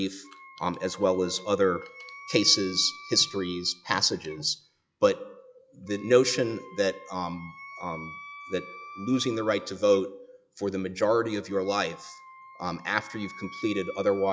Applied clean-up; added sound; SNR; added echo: classical method log-MMSE.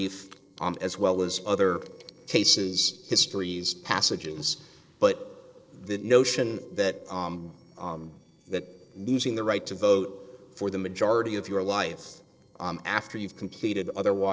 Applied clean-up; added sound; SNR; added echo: neural separator model SepFormer DNS4.